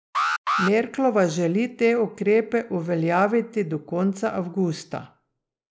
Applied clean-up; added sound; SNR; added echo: neural mask model Resemble Enhance denoiser.